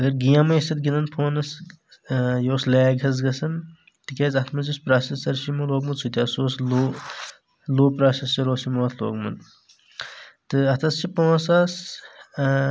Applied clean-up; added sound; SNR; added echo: none; none; none; none.